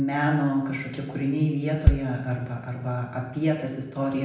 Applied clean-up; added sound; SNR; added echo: none; Bass drum; 2 dB; reverberation time 0.8 s.